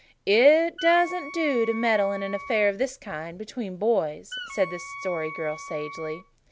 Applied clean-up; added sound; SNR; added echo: none; Wind instrument, woodwind instrument; 13 dB; none.